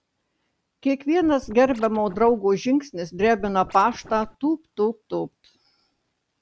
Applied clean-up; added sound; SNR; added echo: none; Scratching (performance technique); 19 dB; none.